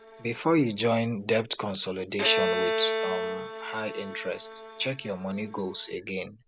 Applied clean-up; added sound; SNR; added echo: none; Bowed string instrument; 4 dB; none.